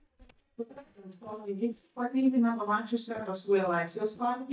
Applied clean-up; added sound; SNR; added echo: neural mask model DeepFilterNet 3.